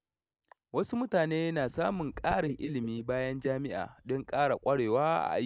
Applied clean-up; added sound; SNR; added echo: neural mask model DeepFilterNet 3.